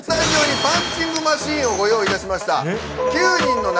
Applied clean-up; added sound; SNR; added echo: none; Tambourine; 19 dB; none.